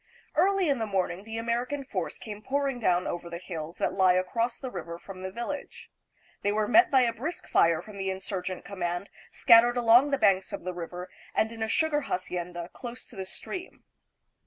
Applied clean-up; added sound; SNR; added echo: none; none; none; none.